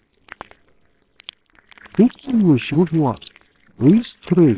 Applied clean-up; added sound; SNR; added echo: neural separator model SepFormer WHAMR!.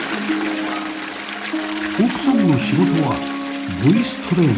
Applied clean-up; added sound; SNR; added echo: none; Toilet flush; 10 dB; reverberation time 0.4 s.